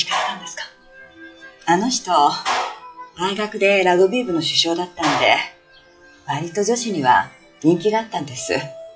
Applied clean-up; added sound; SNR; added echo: classical method WPE with log-MMSE.